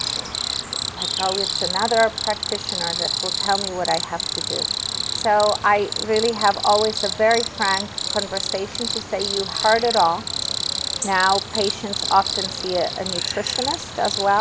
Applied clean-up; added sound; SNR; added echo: none; Cricket; 3 dB; none.